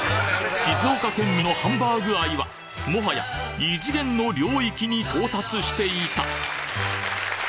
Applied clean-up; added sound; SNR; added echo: none; none; none; none.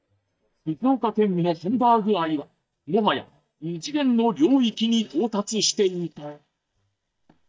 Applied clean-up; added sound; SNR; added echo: neural mask model DeepFilterNet 3.